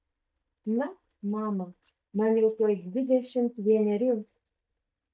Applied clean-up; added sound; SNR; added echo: neural mask model DeepFilterNet 3.